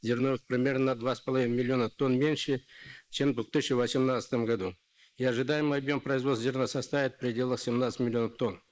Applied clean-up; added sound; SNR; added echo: neural mask model Resemble Enhance denoiser.